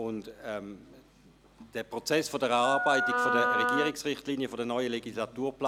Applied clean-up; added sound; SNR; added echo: none; Wind instrument, woodwind instrument; -3 dB; none.